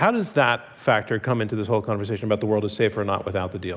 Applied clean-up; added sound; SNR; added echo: none; none; none; none.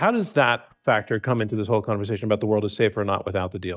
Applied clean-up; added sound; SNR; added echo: neural mask model DeepFilterNet 3.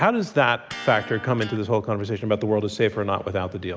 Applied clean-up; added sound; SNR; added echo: none; Electric guitar; 17 dB; none.